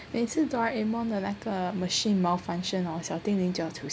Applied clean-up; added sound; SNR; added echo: none; none; none; none.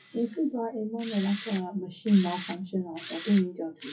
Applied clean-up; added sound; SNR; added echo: classical method WPE with log-MMSE.